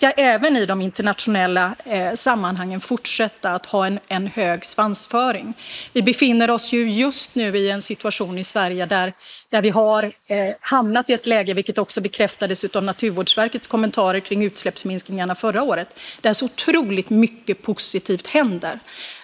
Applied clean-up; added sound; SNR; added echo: neural mask model Resemble Enhance denoiser.